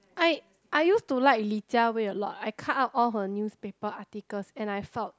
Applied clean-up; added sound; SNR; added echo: none; none; none; none.